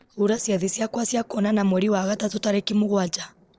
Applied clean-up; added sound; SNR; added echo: neural separator model SepFormer DNS4.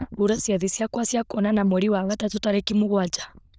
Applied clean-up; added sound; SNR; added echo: neural diffusion model UNIVERSE++.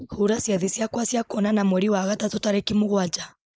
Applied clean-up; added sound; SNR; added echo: neural mask model Resemble Enhance denoiser.